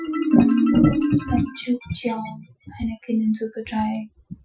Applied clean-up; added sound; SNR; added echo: classical method Wiener filter.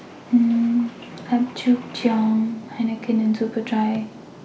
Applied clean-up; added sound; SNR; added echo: none; none; none; none.